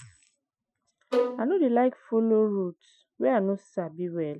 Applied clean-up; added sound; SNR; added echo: classical method Wiener filter.